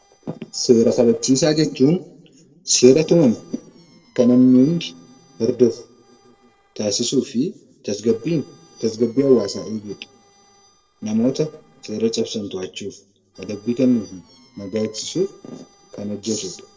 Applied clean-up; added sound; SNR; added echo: neural separator model SepFormer DNS4.